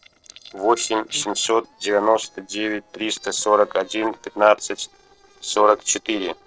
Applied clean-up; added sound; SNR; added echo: neural separator model SepFormer DNS4.